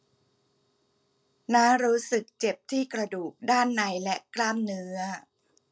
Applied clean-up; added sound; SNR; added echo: none; none; none; none.